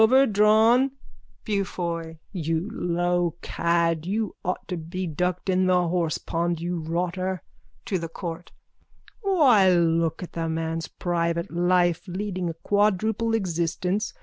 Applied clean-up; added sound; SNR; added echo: none; none; none; none.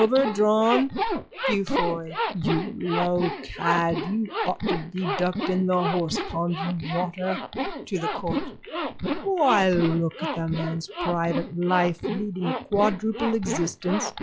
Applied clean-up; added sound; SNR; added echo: classical method log-MMSE.